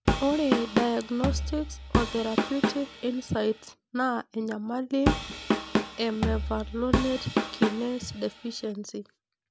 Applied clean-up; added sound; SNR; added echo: none; Drum kit; -1 dB; none.